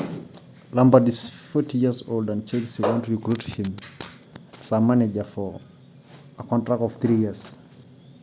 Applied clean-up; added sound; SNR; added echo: none; none; none; none.